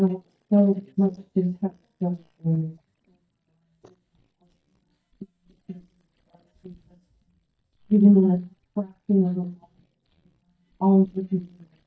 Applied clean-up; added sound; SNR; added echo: neural mask model DeepFilterNet 3.